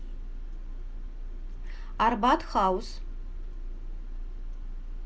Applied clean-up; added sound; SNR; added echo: none; none; none; none.